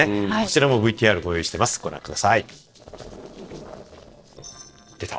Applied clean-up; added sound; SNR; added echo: neural separator model SepFormer DNS4.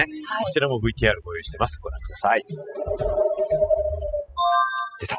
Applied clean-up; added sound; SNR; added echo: classical method spectral subtraction.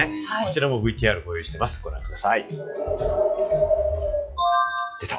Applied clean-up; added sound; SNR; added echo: classical method log-MMSE.